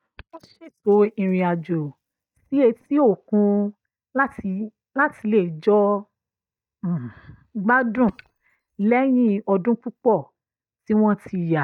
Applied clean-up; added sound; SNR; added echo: neural mask model DeepFilterNet 3.